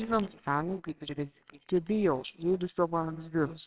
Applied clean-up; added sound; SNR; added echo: neural separator model SepFormer WHAMR!.